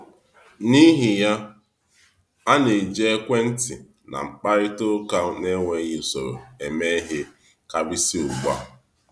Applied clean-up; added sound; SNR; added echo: none; none; none; none.